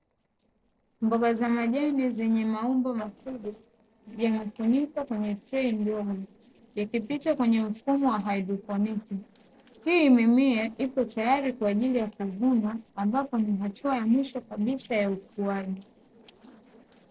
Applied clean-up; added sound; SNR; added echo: neural separator model SepFormer DNS4.